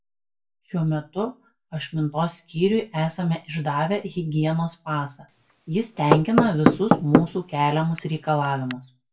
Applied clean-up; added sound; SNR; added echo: none; Knock / Wood; -1 dB; reverberation time 0.2 s.